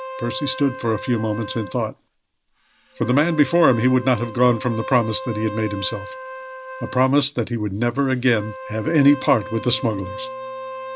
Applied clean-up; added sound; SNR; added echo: none; Wind instrument, woodwind instrument; 13 dB; none.